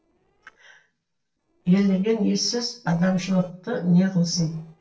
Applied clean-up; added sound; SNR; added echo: neural separator model SepFormer DNS4.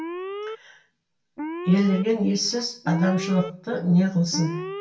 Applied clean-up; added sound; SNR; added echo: none; Alarm; 10 dB; reverberation time 0.2 s.